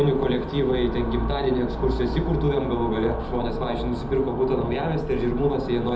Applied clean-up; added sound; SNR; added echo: none; none; none; reverberation time 0.8 s.